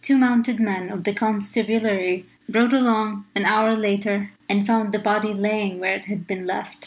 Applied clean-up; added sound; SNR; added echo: none; none; none; none.